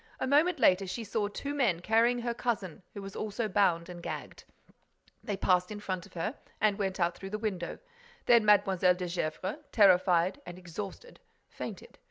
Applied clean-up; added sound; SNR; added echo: none; none; none; none.